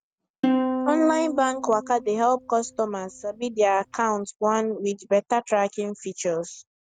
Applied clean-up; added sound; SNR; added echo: none; Plucked string instrument; 5 dB; none.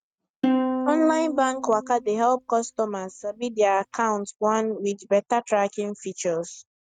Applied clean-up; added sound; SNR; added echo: neural mask model RNNoise.